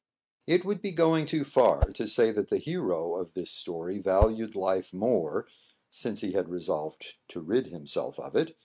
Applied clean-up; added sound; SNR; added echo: neural mask model RNNoise.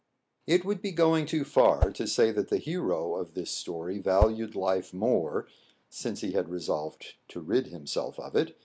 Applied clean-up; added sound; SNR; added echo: none; Whoosh, swoosh, swish; 0 dB; none.